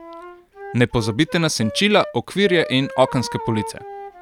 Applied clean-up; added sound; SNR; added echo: none; Wind instrument, woodwind instrument; 14 dB; none.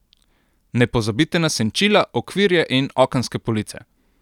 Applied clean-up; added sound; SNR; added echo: none; none; none; none.